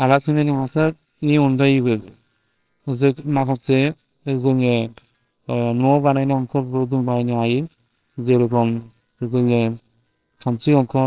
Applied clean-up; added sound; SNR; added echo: neural separator model SepFormer WHAMR!.